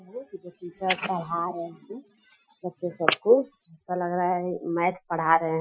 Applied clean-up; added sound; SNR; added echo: classical method Wiener filter.